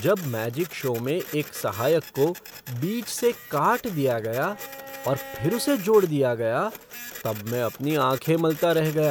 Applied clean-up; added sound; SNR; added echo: none; Bowed string instrument + Printer; 16 dB; none.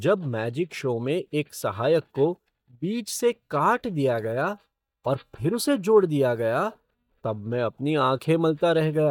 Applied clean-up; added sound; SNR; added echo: neural mask model DeepFilterNet 3.